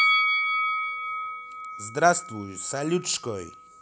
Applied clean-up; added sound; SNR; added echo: none; Bell; -1 dB; none.